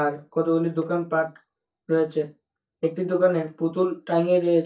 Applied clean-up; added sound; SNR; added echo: neural mask model DeepFilterNet 3.